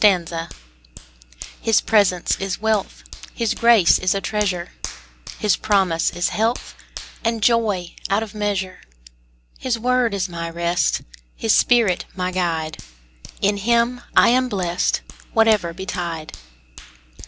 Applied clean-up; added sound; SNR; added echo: none; Hands; 18 dB; none.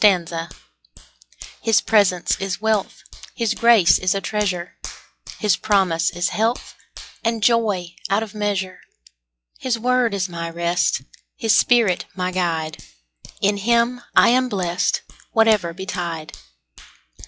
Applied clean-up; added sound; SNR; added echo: classical method log-MMSE.